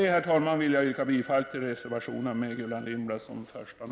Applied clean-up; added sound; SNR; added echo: none; Organ; 20 dB; none.